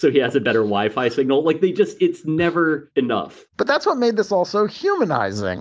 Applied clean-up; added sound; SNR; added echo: none; none; none; none.